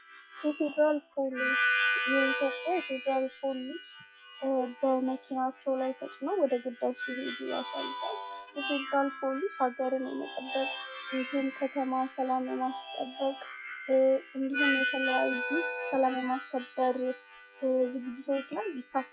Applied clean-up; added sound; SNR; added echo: classical method log-MMSE.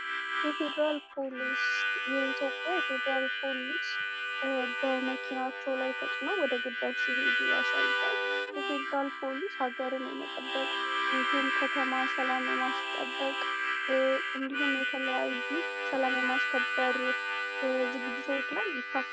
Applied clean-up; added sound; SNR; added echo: none; Harmonica; -3 dB; none.